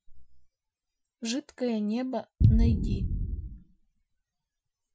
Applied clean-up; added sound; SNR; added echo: classical method Wiener filter.